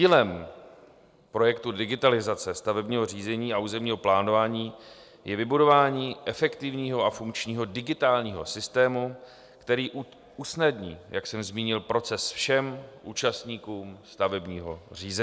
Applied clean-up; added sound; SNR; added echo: none; none; none; none.